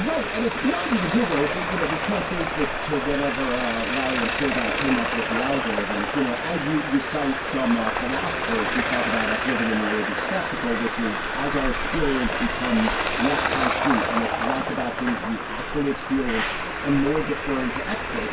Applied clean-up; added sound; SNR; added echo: none; Traffic noise, roadway noise; 0 dB; reverberation time 0.1 s.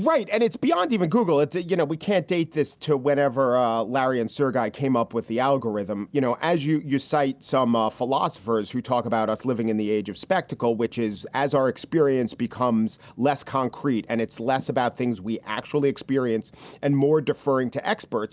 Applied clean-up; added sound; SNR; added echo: none; none; none; none.